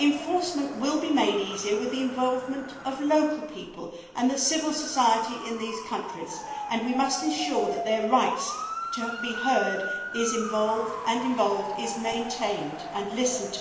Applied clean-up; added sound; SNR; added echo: none; Motor vehicle (road) / Siren; 9 dB; reverberation time 1.1 s.